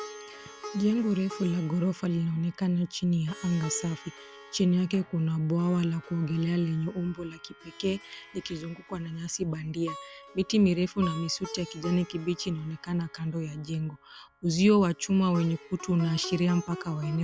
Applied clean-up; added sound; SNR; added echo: none; Plucked string instrument; 17 dB; none.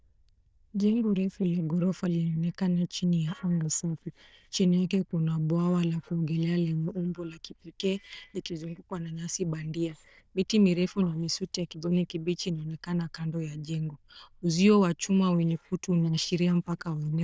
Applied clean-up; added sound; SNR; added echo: neural diffusion model UNIVERSE++.